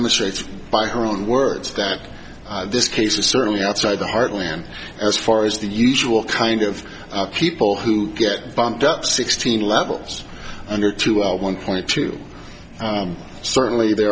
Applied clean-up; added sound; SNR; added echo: none; none; none; none.